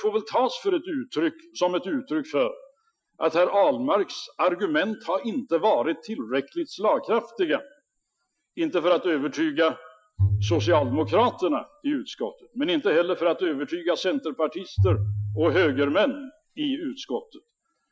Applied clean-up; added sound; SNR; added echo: classical method Wiener filter.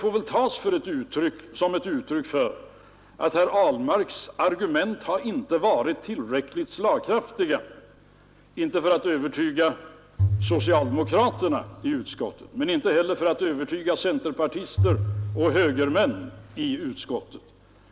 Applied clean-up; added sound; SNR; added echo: none; Bowed string instrument; 4 dB; none.